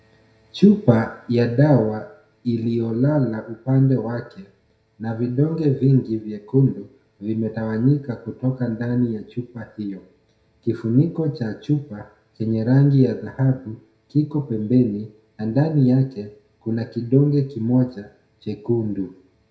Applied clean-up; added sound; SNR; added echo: none; none; none; reverberation time 0.4 s.